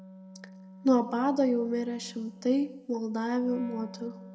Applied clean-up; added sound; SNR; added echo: none; Wind instrument, woodwind instrument; 18 dB; reverberation time 1.0 s.